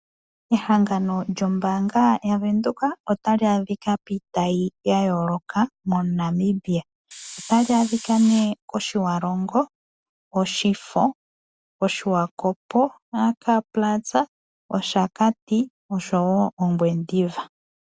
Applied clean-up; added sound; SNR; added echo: none; Hiss; 14 dB; none.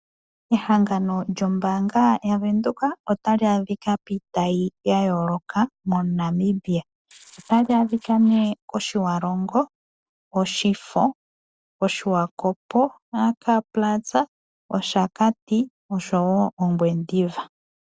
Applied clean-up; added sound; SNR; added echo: neural separator model SepFormer DNS4.